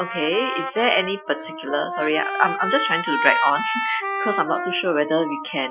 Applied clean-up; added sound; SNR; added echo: classical method Wiener filter.